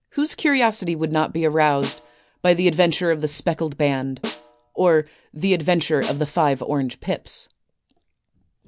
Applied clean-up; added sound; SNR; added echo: none; Snare drum; 14 dB; none.